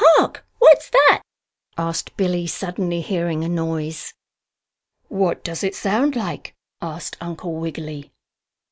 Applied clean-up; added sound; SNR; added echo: none; none; none; none.